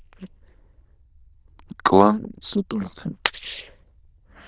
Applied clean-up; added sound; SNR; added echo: neural diffusion model UNIVERSE++.